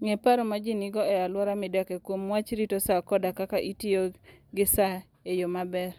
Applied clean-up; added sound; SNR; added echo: none; none; none; none.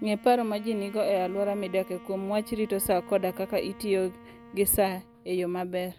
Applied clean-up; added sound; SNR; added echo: none; Bowed string instrument; 19 dB; none.